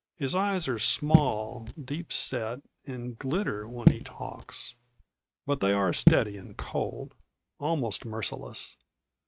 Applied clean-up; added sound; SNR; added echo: neural mask model RNNoise.